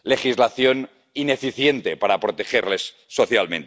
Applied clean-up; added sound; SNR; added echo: none; none; none; none.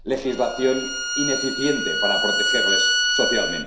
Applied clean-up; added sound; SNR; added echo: none; Bowed string instrument; -2 dB; reverberation time 0.7 s.